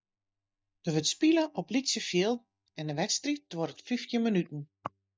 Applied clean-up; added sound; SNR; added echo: neural mask model DeepFilterNet 3.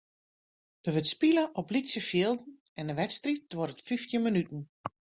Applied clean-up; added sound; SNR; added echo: none; none; none; none.